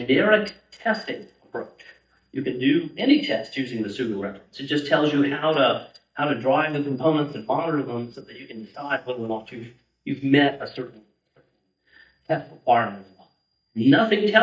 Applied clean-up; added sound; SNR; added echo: neural mask model DeepFilterNet 3.